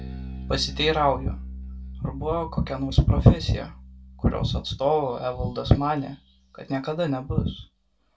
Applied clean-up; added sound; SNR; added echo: none; Bass guitar; 14 dB; reverberation time 0.2 s.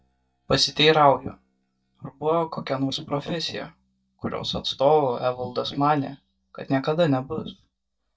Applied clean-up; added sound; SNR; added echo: neural mask model DeepFilterNet 3.